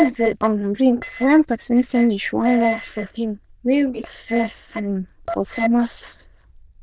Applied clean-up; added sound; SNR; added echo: neural diffusion model UNIVERSE++.